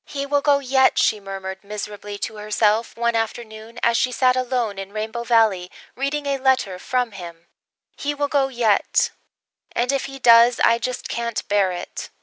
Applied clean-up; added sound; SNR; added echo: none; none; none; none.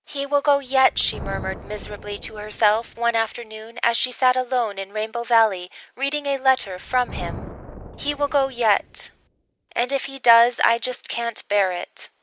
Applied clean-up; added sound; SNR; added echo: none; Thunder; 17 dB; none.